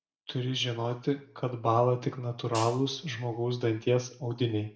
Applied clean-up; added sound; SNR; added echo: none; Hi-hat; 15 dB; reverberation time 0.5 s.